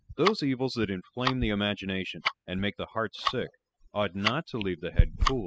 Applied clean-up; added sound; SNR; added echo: classical method spectral subtraction.